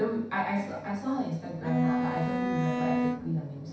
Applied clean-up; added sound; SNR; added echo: none; Bowed string instrument; -2 dB; reverberation time 0.7 s.